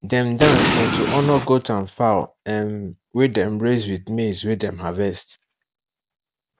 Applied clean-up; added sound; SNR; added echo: none; Explosion; -2 dB; none.